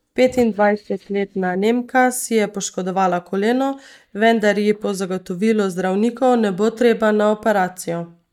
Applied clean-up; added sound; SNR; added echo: neural mask model DeepFilterNet 3.